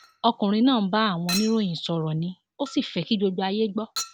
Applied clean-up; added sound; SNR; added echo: none; Chink, clink; 14 dB; none.